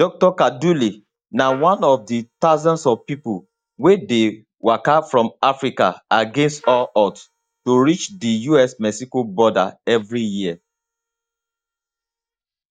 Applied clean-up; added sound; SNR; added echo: neural mask model DeepFilterNet 3.